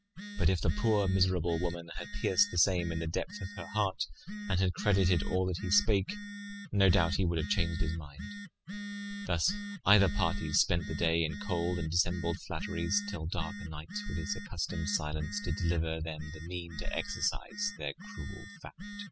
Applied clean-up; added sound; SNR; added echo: classical method spectral subtraction.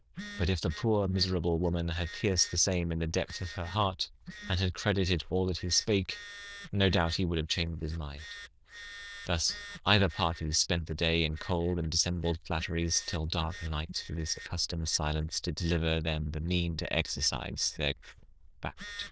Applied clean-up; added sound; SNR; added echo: neural diffusion model UNIVERSE++.